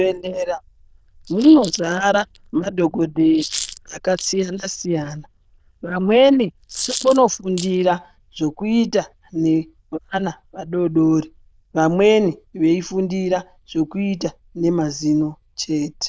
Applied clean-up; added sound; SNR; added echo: neural diffusion model UNIVERSE++.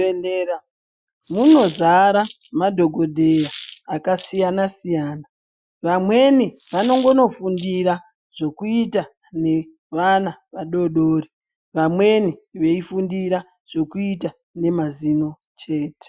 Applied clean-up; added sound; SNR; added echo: classical method Wiener filter.